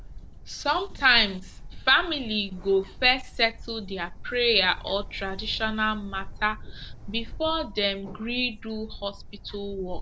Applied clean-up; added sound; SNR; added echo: none; Bird; 10 dB; none.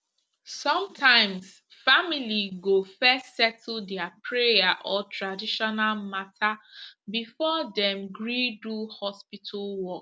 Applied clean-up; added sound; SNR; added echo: none; none; none; none.